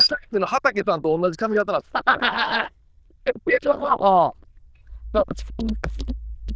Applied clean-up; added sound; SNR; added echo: neural diffusion model UNIVERSE++.